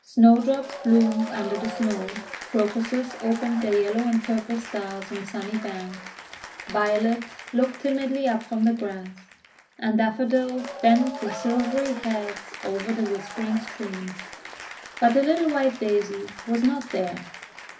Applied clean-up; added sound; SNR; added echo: none; Applause / Cheering; 14 dB; reverberation time 0.4 s.